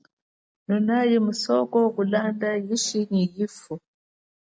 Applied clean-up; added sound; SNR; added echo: none; none; none; none.